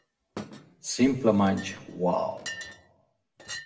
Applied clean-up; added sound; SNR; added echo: none; Chink, clink; 15 dB; reverberation time 1.1 s.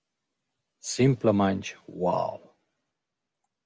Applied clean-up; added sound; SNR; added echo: none; none; none; none.